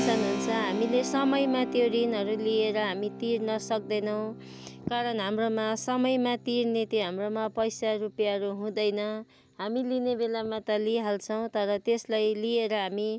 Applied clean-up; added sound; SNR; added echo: none; Keyboard (musical); 11 dB; none.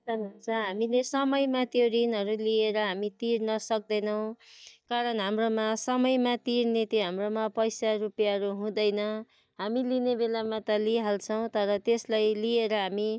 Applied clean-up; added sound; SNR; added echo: neural mask model DeepFilterNet 3.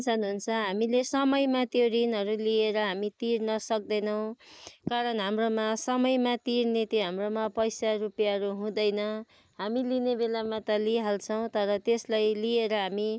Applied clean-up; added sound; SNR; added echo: neural mask model Resemble Enhance denoiser.